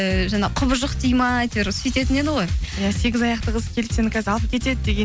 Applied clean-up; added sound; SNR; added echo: none; none; none; none.